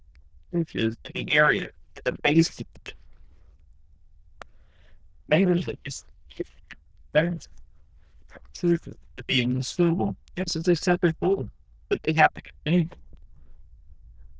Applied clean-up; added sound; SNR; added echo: neural diffusion model UNIVERSE++.